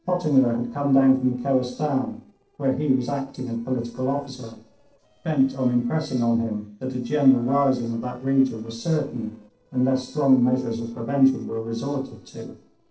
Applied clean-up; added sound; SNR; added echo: neural separator model SepFormer DNS4.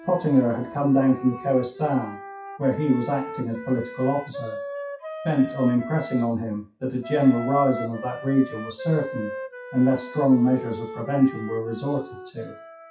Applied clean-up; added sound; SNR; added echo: classical method WPE with log-MMSE.